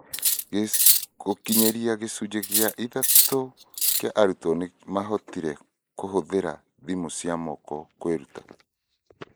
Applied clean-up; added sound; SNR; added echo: neural mask model Resemble Enhance denoiser.